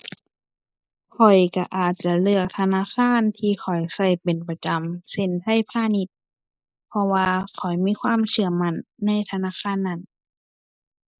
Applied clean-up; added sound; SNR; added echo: neural mask model Resemble Enhance denoiser.